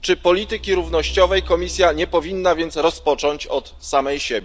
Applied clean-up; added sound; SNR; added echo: none; Truck; 15 dB; none.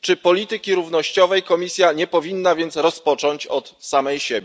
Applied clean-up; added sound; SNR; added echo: none; none; none; none.